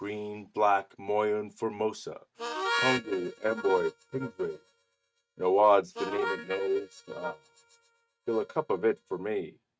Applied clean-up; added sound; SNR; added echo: neural mask model RNNoise.